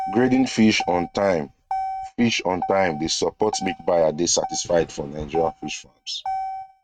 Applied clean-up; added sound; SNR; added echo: neural mask model RNNoise.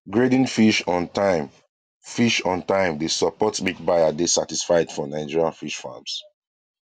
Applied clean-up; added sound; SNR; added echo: none; none; none; none.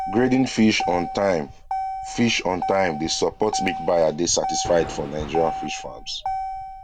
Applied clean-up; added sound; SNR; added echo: none; Thunder + Motor vehicle (road); 7 dB; none.